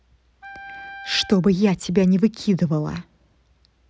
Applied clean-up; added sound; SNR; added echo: none; Wind instrument, woodwind instrument; 19 dB; none.